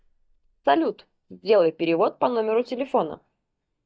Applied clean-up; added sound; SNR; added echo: neural mask model DeepFilterNet 3.